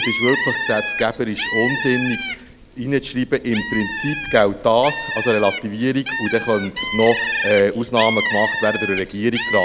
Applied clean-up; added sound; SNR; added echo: none; Bird; 5 dB; none.